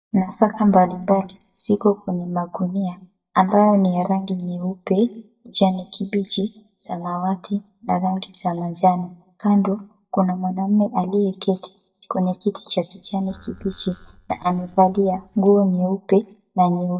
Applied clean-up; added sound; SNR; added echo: neural mask model DeepFilterNet 3.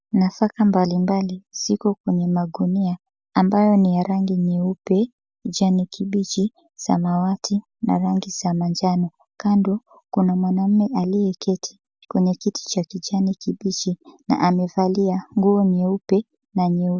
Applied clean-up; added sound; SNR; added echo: none; none; none; none.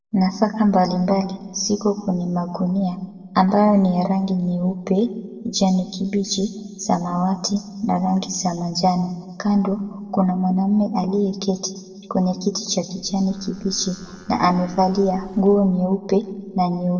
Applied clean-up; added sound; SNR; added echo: neural separator model SepFormer DNS4.